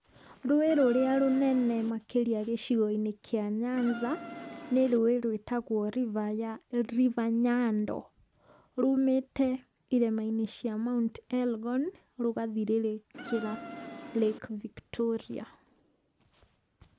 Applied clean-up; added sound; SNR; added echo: none; Insect; 12 dB; none.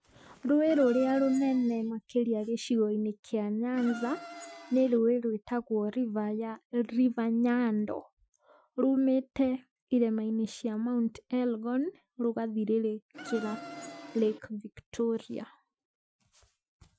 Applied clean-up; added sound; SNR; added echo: classical method Wiener filter.